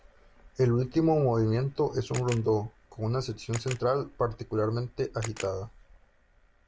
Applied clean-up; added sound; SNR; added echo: none; Camera; 17 dB; none.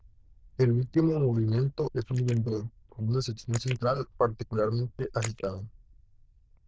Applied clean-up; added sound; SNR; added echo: neural diffusion model UNIVERSE++.